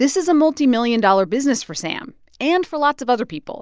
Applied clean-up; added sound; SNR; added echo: none; none; none; none.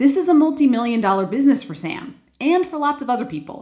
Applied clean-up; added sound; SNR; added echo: none; none; none; reverberation time 0.4 s.